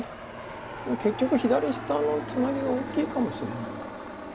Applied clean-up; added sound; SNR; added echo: none; Aircraft; 8 dB; none.